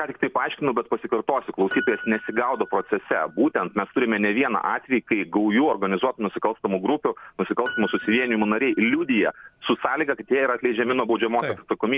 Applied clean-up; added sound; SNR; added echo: none; Piano; 18 dB; none.